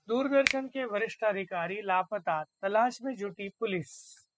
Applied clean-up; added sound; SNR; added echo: classical method spectral subtraction.